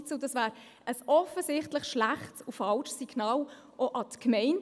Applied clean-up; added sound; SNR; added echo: none; none; none; none.